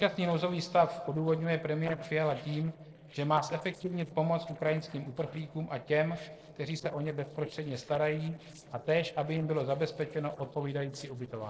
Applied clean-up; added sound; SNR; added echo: neural separator model SepFormer DNS4.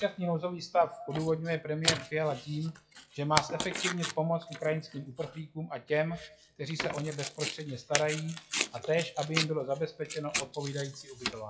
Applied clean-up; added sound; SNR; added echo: classical method WPE with log-MMSE.